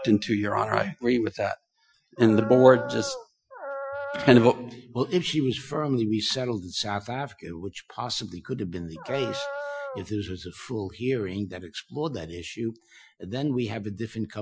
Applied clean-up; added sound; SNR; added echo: classical method Wiener filter.